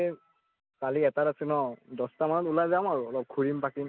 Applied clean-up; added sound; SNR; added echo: none; none; none; none.